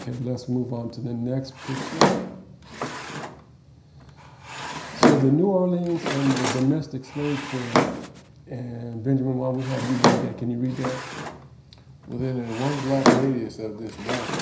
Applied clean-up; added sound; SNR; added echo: none; Drawer open or close; 1 dB; reverberation time 0.5 s.